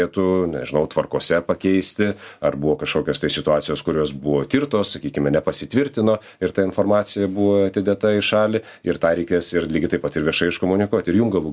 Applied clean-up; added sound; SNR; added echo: none; none; none; none.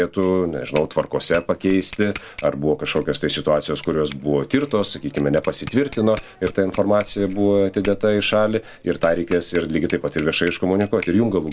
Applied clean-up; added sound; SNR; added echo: none; Bicycle bell; 12 dB; none.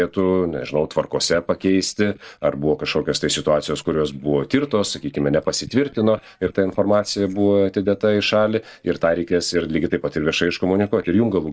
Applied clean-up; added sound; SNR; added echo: neural mask model DeepFilterNet 3.